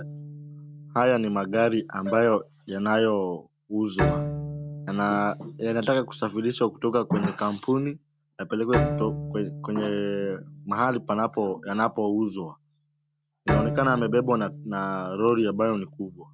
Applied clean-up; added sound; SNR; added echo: none; Bowed string instrument; 8 dB; none.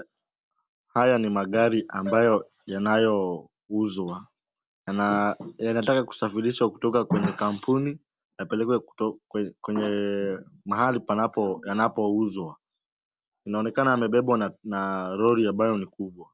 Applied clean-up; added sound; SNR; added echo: none; none; none; none.